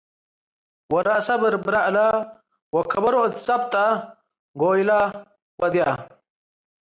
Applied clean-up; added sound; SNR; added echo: none; none; none; none.